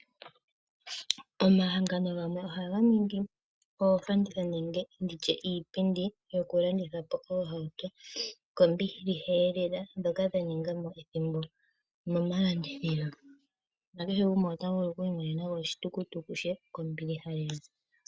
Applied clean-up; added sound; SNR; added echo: none; none; none; none.